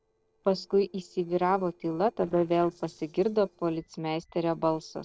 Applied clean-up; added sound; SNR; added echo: neural separator model SepFormer DNS4.